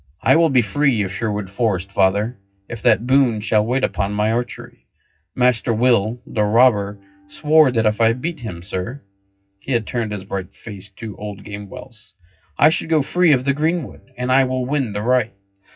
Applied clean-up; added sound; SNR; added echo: classical method WPE with log-MMSE.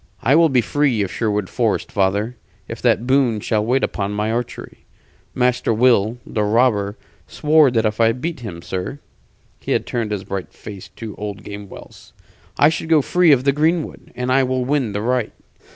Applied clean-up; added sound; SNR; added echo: none; none; none; none.